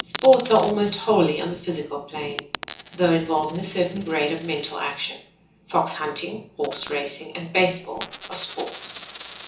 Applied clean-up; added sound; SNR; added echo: none; Coin (dropping); 13 dB; reverberation time 0.7 s.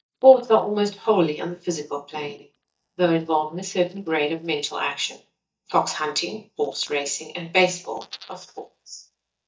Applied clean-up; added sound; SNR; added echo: neural mask model DeepFilterNet 3.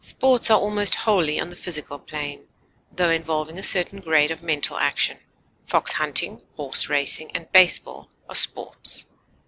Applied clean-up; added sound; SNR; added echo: none; none; none; none.